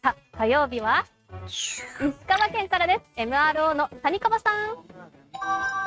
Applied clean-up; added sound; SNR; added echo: neural mask model RNNoise.